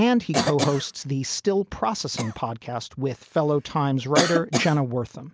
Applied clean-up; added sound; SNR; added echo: none; Cough; 6 dB; none.